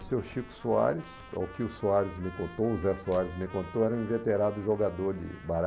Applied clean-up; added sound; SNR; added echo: none; Wood + Trumpet; 18 dB; none.